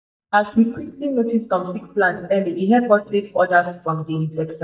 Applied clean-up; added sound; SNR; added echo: neural mask model DeepFilterNet 3.